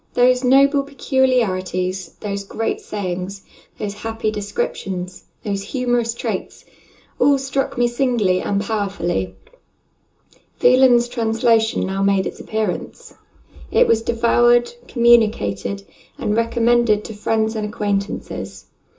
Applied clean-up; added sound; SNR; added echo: none; none; none; reverberation time 0.2 s.